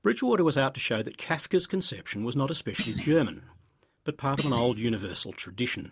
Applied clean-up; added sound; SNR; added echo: none; Thump, thud; 9 dB; none.